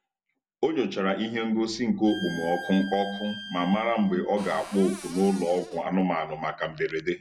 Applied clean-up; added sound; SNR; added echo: none; Cupboard open or close + Bowed string instrument; 15 dB; none.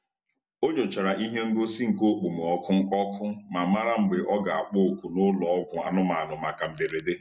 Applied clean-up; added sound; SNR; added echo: none; none; none; none.